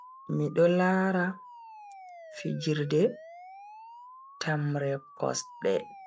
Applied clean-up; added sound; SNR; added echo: none; Siren; 19 dB; none.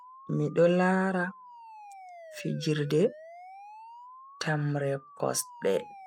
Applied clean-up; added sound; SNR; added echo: classical method spectral subtraction.